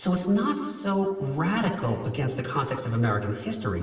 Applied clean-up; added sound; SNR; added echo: none; none; none; reverberation time 1.3 s.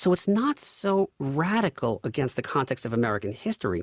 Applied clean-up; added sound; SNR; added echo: none; none; none; none.